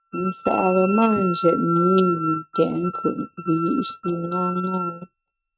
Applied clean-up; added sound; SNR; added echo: neural mask model RNNoise.